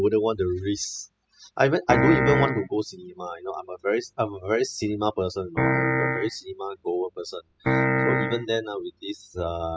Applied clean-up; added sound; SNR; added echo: classical method spectral subtraction.